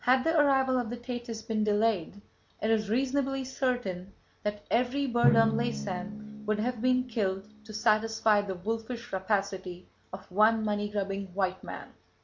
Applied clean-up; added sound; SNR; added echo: none; Drum; 10 dB; none.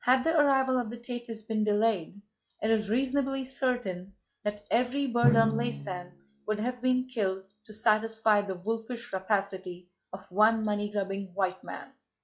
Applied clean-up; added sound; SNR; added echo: classical method log-MMSE.